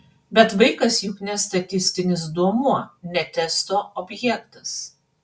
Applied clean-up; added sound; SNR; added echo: none; none; none; none.